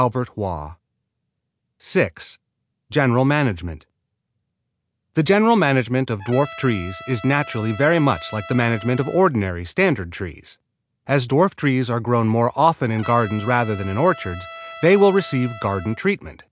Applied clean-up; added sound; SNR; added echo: none; Trumpet; 16 dB; none.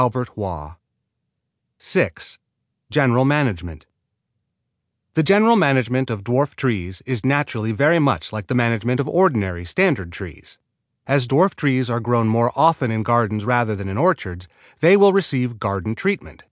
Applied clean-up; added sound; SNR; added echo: none; none; none; none.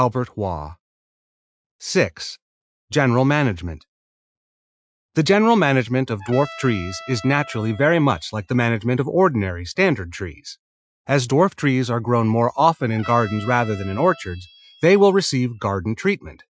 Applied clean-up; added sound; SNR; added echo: classical method Wiener filter.